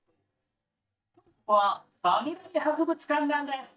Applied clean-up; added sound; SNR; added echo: neural mask model DeepFilterNet 3.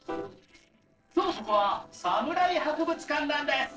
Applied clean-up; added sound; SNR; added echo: neural separator model SepFormer DNS4.